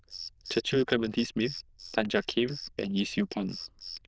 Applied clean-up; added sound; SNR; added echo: neural diffusion model UNIVERSE++.